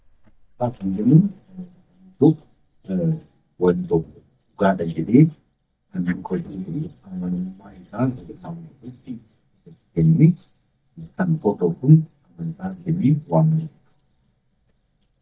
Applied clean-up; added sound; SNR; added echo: neural mask model DeepFilterNet 3.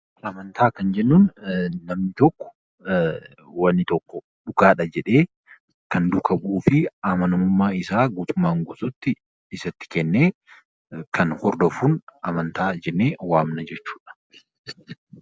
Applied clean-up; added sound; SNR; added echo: none; none; none; none.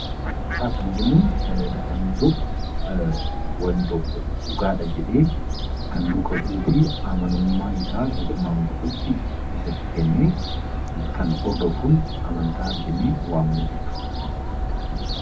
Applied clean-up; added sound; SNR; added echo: none; Fowl; 1 dB; reverberation time 0.4 s.